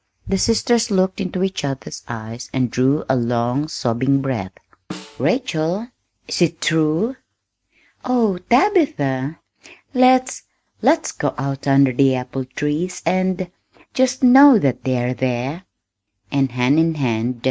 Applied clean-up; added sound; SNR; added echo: neural mask model RNNoise.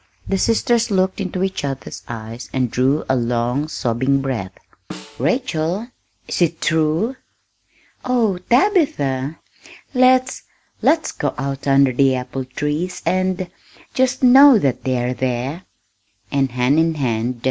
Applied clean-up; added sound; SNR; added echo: none; Snare drum; 19 dB; none.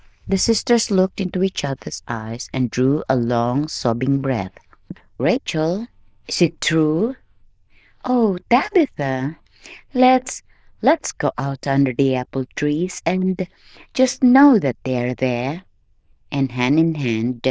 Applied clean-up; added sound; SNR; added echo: neural diffusion model UNIVERSE++.